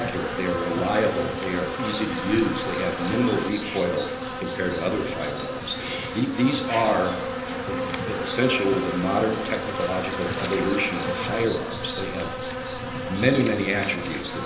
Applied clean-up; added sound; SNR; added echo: none; Insect; 4 dB; reverberation time 0.8 s.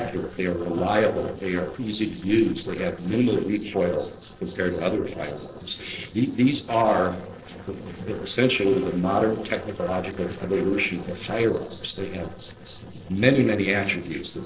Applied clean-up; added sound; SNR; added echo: neural separator model SepFormer DNS4.